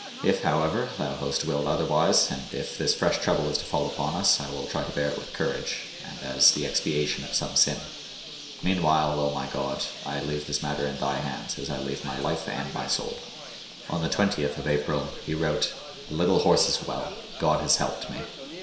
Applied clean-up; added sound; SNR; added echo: none; Bird; 12 dB; reverberation time 0.7 s.